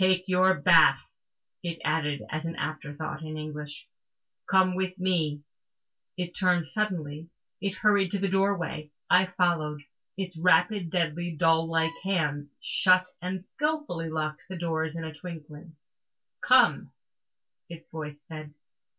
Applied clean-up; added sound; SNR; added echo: none; Bowed string instrument; 15 dB; reverberation time 0.1 s.